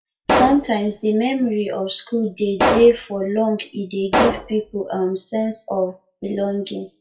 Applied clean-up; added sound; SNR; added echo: classical method WPE with log-MMSE.